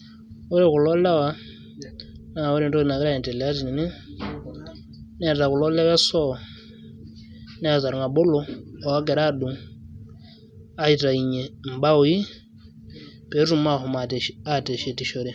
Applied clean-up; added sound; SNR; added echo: none; none; none; none.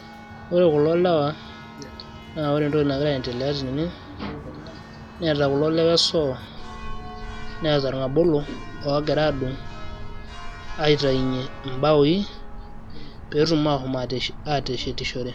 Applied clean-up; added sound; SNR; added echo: none; Church bell; 12 dB; none.